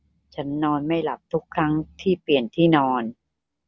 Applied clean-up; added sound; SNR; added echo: none; none; none; none.